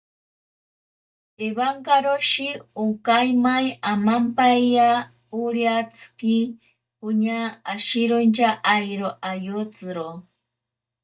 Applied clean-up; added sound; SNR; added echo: neural mask model DeepFilterNet 3.